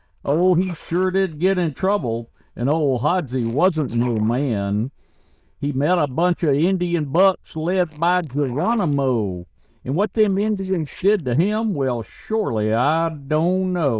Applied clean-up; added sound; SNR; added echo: neural diffusion model UNIVERSE++.